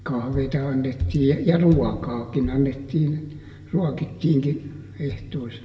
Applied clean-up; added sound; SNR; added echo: none; none; none; reverberation time 1.2 s.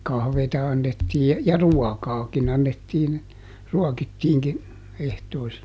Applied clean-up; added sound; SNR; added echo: none; none; none; none.